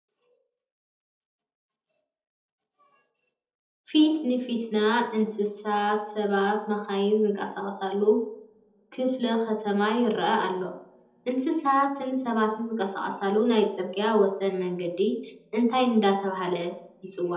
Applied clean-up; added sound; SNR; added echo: none; none; none; reverberation time 0.7 s.